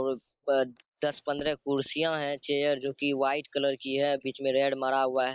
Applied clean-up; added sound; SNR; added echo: neural mask model Resemble Enhance denoiser.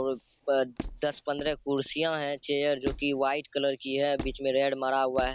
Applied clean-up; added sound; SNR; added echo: none; Squeak; 13 dB; none.